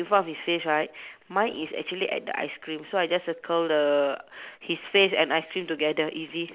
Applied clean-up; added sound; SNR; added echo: none; none; none; none.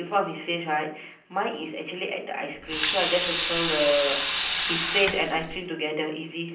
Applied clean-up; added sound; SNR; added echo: none; Sink (filling or washing) / Water tap, faucet; 0 dB; reverberation time 0.6 s.